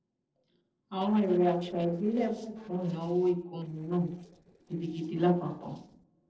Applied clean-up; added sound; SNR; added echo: neural separator model SepFormer DNS4.